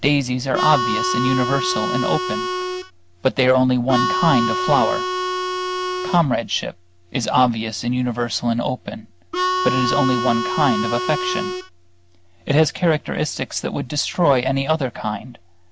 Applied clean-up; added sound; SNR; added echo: none; Harmonica; 1 dB; none.